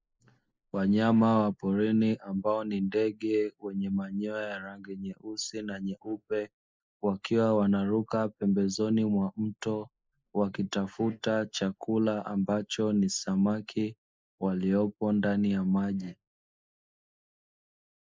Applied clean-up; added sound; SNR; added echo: neural mask model Resemble Enhance denoiser.